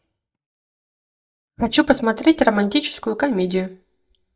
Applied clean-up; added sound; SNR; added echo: neural mask model DeepFilterNet 3.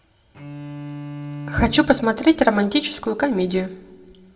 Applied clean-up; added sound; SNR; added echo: none; Bowed string instrument; 15 dB; reverberation time 0.5 s.